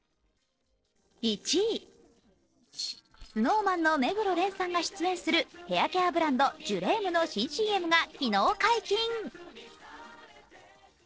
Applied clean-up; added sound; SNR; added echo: neural separator model SepFormer DNS4.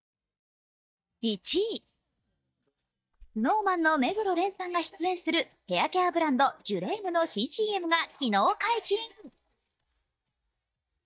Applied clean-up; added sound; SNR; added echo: neural mask model DeepFilterNet 3.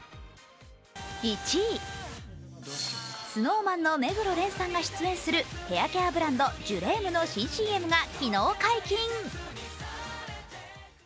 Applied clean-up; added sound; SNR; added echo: none; none; none; none.